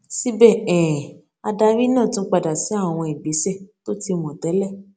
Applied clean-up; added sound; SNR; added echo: none; none; none; none.